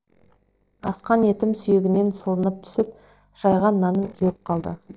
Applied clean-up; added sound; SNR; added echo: neural separator model SepFormer DNS4.